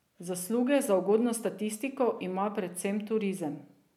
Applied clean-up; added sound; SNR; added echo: none; none; none; none.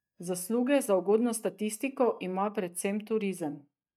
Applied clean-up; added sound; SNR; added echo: neural mask model DeepFilterNet 3.